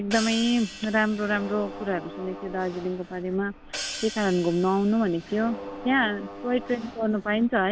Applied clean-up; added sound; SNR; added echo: none; Mechanisms + Hi-hat; 13 dB; none.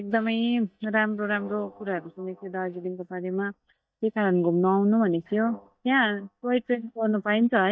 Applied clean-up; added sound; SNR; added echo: neural mask model DeepFilterNet 3.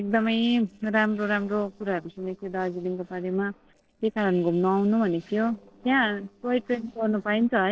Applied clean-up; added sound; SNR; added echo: neural separator model SepFormer DNS4.